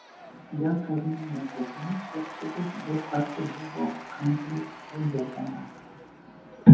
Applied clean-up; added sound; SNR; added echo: none; Applause / Crowd / Cheering; 17 dB; reverberation time 0.5 s.